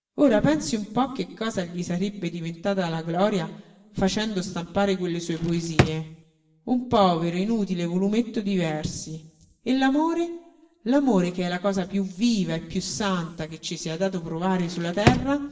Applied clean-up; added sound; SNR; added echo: none; Drawer open or close; 2 dB; reverberation time 1.0 s.